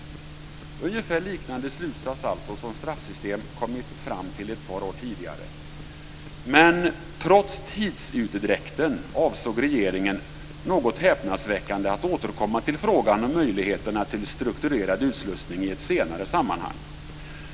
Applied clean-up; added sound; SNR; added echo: none; none; none; none.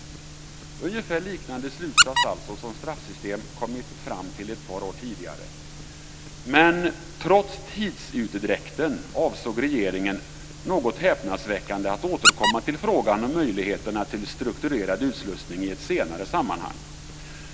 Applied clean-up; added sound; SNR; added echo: none; Squeak; -1 dB; none.